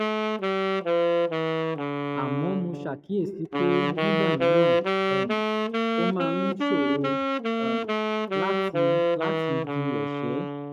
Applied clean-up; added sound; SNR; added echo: neural mask model RNNoise.